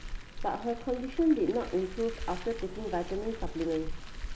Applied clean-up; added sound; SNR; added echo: none; Car; 7 dB; none.